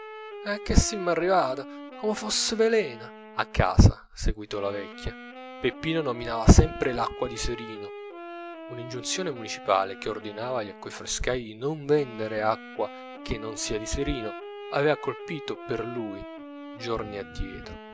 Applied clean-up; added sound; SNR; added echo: none; Wind instrument, woodwind instrument; 14 dB; none.